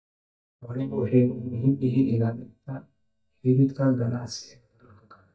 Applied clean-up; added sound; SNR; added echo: neural mask model DeepFilterNet 3.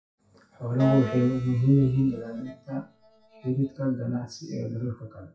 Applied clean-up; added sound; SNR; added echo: classical method WPE with log-MMSE.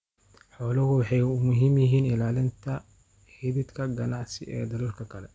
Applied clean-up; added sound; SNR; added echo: none; none; none; none.